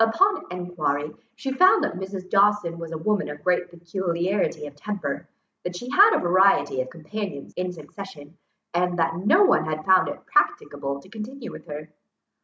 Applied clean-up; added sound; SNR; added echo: none; none; none; none.